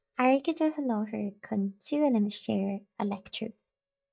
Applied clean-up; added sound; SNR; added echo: neural mask model DeepFilterNet 3.